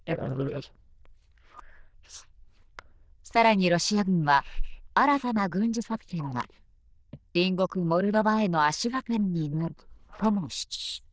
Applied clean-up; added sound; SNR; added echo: neural diffusion model UNIVERSE++.